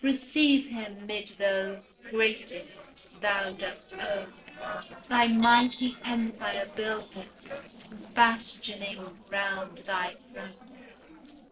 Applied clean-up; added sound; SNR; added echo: neural separator model SepFormer DNS4.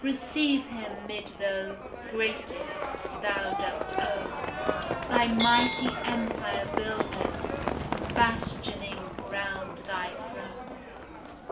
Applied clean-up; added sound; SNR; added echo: none; Livestock, farm animals, working animals; 1 dB; reverberation time 0.4 s.